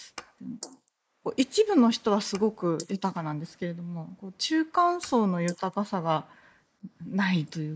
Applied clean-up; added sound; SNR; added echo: neural mask model Resemble Enhance denoiser.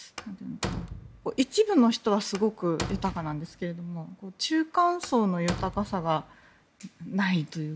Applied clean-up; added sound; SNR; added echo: none; Slam; 11 dB; none.